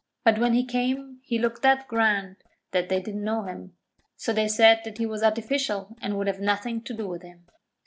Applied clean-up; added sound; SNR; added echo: neural separator model SepFormer DNS4.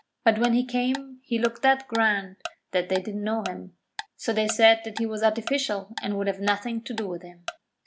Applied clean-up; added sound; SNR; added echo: none; Tick-tock; 15 dB; none.